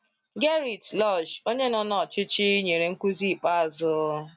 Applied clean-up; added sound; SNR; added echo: none; none; none; none.